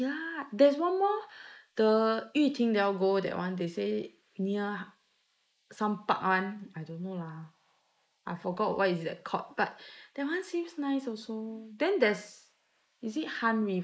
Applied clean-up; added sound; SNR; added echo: neural mask model Resemble Enhance denoiser.